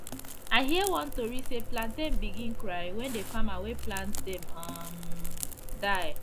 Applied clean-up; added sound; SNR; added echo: none; Crackle; -4 dB; none.